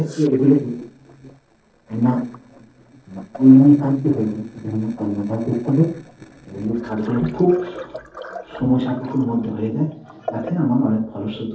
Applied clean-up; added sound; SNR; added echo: neural separator model SepFormer DNS4.